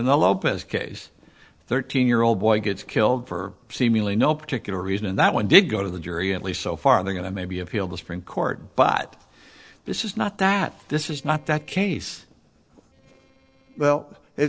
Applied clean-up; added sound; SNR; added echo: neural separator model SepFormer DNS4.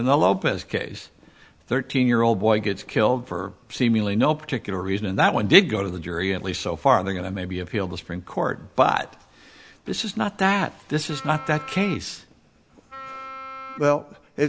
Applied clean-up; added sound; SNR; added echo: none; Wind instrument, woodwind instrument; 15 dB; none.